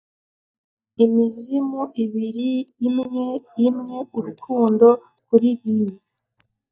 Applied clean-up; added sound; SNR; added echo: neural mask model DeepFilterNet 3.